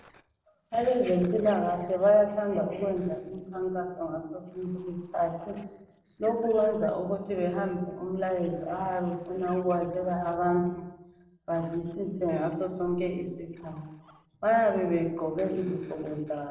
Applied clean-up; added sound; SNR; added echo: neural separator model SepFormer DNS4.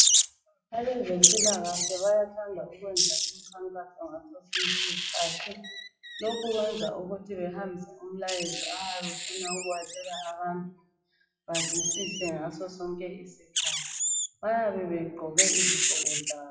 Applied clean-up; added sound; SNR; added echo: classical method WPE with log-MMSE.